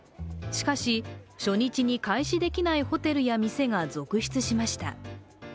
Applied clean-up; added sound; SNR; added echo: none; none; none; none.